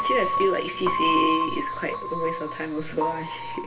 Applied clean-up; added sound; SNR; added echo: none; Piano; 0 dB; reverberation time 0.1 s.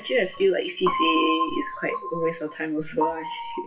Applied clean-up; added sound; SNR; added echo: classical method WPE with log-MMSE.